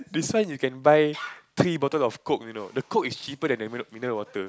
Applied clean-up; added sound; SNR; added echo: none; none; none; none.